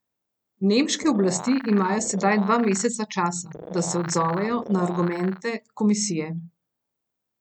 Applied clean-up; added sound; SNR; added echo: none; Animal; 13 dB; none.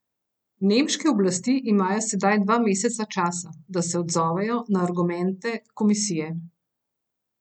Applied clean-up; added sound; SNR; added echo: none; none; none; none.